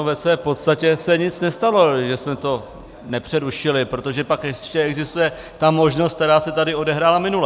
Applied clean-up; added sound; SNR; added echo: none; none; none; none.